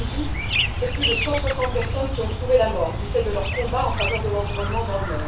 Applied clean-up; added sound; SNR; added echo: none; Chirp, tweet; 0 dB; reverberation time 0.4 s.